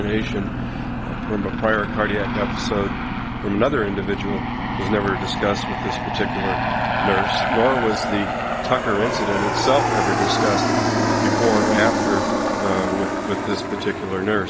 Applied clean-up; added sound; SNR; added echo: none; Aircraft; -1 dB; none.